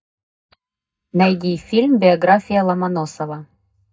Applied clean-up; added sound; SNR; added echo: neural mask model DeepFilterNet 3.